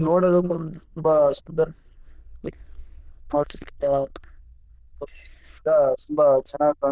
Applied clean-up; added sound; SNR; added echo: neural diffusion model UNIVERSE++.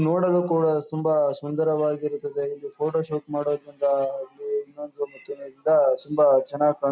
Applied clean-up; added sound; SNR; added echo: none; none; none; none.